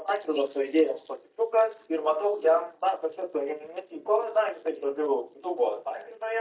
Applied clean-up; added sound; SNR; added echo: neural mask model DeepFilterNet 3.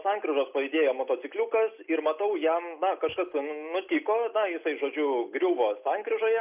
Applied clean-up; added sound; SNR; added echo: none; none; none; none.